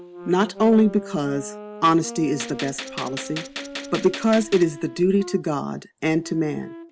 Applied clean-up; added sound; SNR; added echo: none; Gunshot, gunfire + Wind instrument, woodwind instrument; 13 dB; none.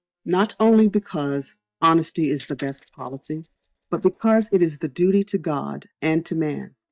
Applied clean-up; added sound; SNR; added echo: neural mask model DeepFilterNet 3.